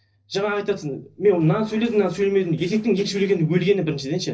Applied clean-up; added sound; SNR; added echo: neural separator model SepFormer DNS4.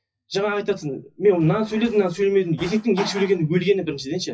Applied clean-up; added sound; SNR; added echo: classical method WPE with log-MMSE.